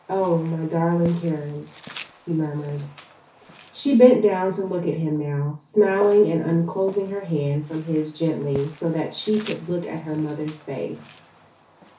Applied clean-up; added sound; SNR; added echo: none; Walk, footsteps; 20 dB; reverberation time 0.3 s.